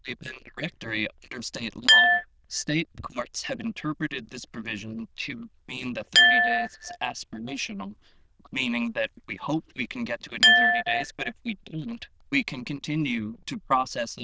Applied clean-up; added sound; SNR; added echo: neural diffusion model UNIVERSE++.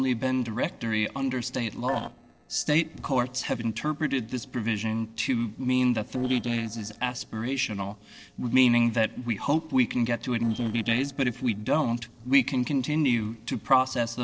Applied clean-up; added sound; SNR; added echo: neural separator model SepFormer DNS4.